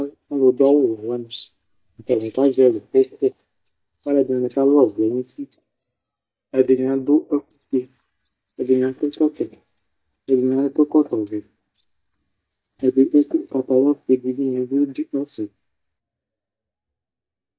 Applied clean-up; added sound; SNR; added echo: neural mask model DeepFilterNet 3.